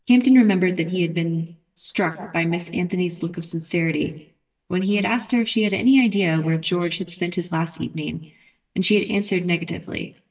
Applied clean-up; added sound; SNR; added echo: neural mask model DeepFilterNet 3.